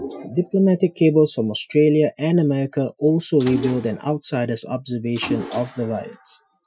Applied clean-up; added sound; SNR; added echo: classical method Wiener filter.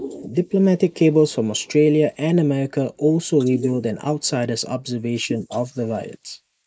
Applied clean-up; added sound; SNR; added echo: neural mask model Resemble Enhance denoiser.